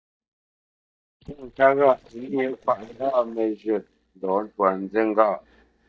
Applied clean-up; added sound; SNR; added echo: neural mask model DeepFilterNet 3.